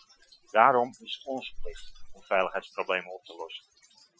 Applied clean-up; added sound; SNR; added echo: classical method Wiener filter.